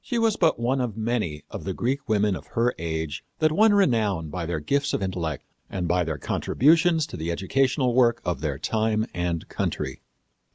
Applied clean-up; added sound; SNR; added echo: none; none; none; none.